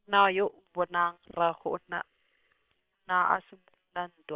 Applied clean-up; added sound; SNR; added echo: neural separator model SepFormer WHAM!.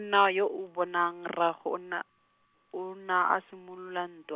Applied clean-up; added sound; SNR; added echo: none; none; none; none.